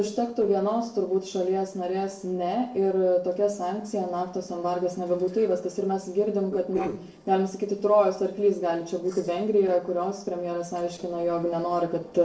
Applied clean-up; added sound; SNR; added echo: neural separator model SepFormer DNS4.